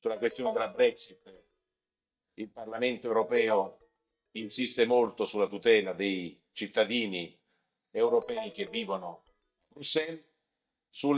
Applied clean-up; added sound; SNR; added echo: neural mask model DeepFilterNet 3.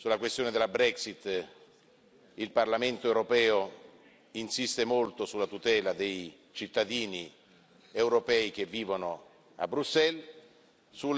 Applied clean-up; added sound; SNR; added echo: none; none; none; none.